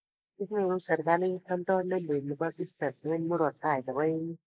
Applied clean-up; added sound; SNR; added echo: neural mask model Resemble Enhance denoiser.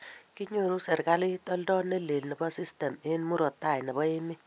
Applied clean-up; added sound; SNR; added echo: none; none; none; none.